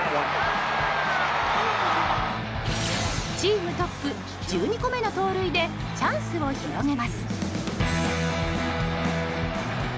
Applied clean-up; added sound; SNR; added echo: none; none; none; none.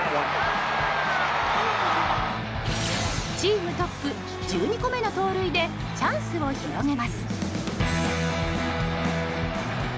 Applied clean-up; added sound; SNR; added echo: none; Bowed string instrument; 17 dB; none.